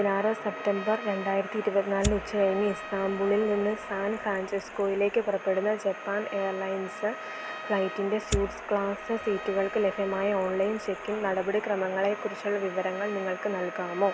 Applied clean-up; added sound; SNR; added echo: none; Trumpet + Fire; 12 dB; none.